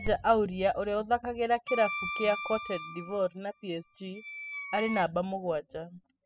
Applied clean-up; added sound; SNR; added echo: classical method spectral subtraction.